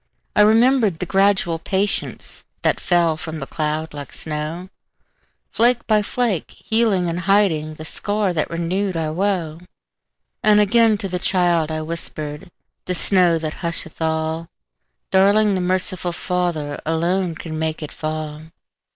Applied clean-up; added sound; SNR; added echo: neural mask model Resemble Enhance denoiser.